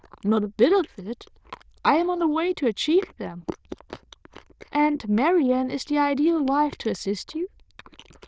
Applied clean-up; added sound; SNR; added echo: neural diffusion model UNIVERSE++.